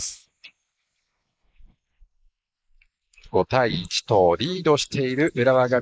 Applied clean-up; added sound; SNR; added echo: neural mask model Resemble Enhance denoiser.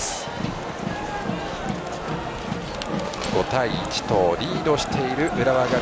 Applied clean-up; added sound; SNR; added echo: none; Mechanisms; 20 dB; none.